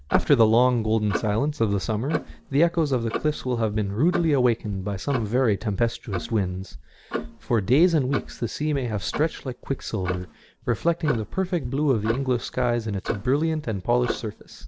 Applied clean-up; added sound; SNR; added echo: none; Clock + Walk, footsteps; 11 dB; none.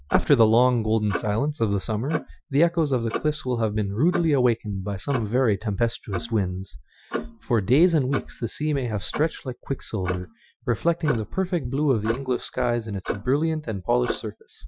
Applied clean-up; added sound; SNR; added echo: classical method Wiener filter.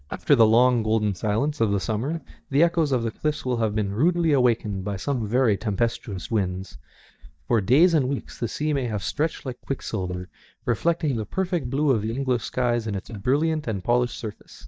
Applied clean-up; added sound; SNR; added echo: neural mask model DeepFilterNet 3.